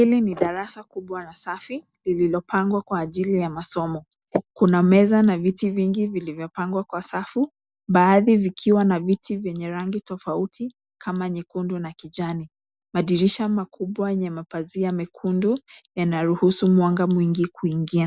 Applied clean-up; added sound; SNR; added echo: none; none; none; none.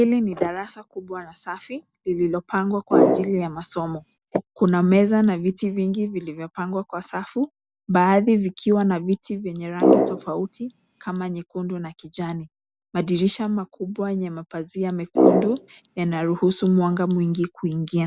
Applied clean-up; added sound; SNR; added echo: none; Brass instrument; -2 dB; none.